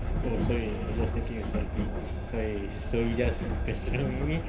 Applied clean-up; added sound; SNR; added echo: none; Train; -3 dB; reverberation time 1.8 s.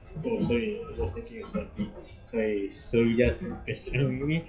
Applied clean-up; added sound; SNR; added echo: classical method WPE with log-MMSE.